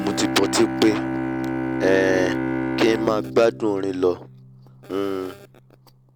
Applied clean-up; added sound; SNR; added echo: none; Bowed string instrument; 5 dB; none.